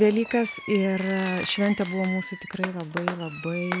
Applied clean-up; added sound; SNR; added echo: none; Fireworks; 10 dB; none.